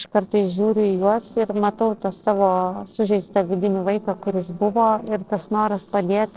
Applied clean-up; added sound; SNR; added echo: neural separator model SepFormer DNS4.